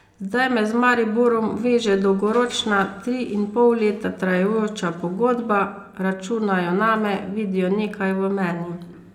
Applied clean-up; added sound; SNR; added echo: none; none; none; reverberation time 1.7 s.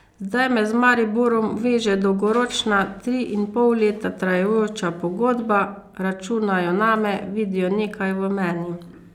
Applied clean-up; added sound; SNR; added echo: none; none; none; none.